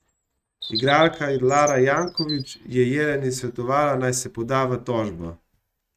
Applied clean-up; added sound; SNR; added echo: neural mask model RNNoise.